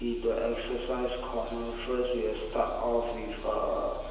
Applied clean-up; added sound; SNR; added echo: none; Engine; 11 dB; reverberation time 1.0 s.